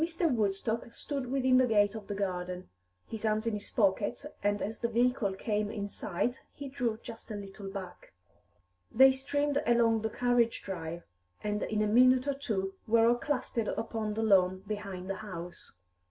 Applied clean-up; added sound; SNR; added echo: none; none; none; none.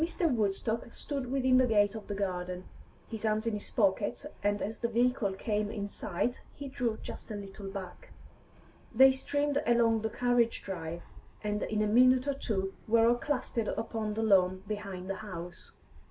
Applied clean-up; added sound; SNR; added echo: none; Fixed-wing aircraft, airplane; 16 dB; none.